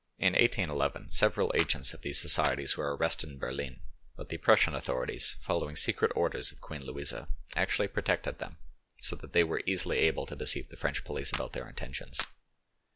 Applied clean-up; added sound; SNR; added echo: none; Clapping; 13 dB; none.